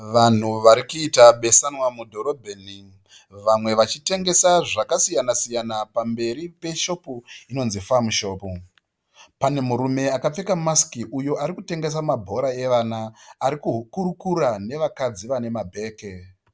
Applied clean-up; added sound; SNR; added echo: none; none; none; none.